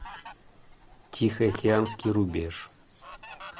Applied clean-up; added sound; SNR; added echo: none; Fowl; 16 dB; none.